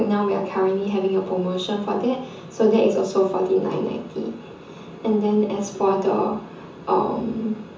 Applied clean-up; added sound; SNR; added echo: none; none; none; reverberation time 0.6 s.